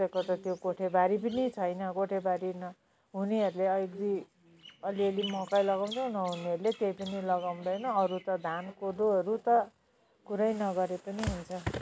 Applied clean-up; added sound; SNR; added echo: none; none; none; none.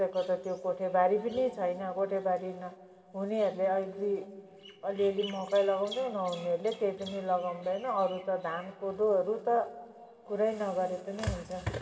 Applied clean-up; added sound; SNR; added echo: none; none; none; reverberation time 1.8 s.